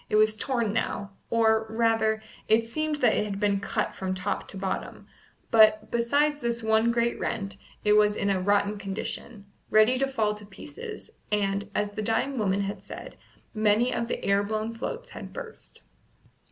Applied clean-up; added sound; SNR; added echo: none; none; none; none.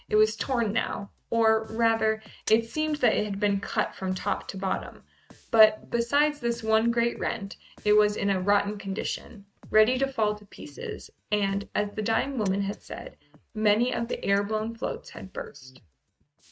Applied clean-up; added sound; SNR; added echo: neural mask model RNNoise.